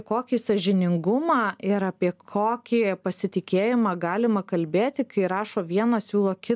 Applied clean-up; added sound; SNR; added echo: none; none; none; none.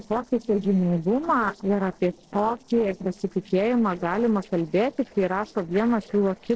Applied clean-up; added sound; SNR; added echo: neural separator model SepFormer DNS4.